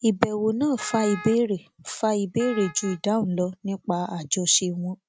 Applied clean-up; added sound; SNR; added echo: neural mask model RNNoise.